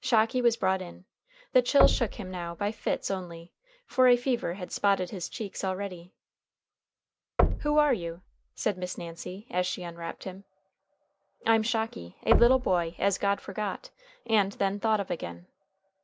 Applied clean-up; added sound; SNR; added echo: none; Knock; 5 dB; none.